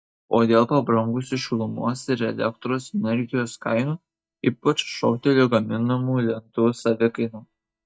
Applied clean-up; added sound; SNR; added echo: neural mask model DeepFilterNet 3.